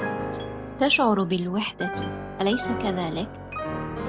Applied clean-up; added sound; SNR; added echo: none; Piano; 5 dB; none.